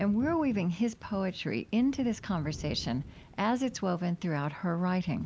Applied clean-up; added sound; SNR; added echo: none; Thunder / Rain; 17 dB; none.